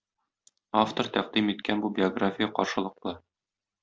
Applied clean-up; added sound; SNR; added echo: none; none; none; none.